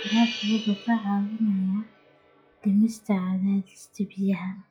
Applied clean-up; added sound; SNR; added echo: classical method log-MMSE.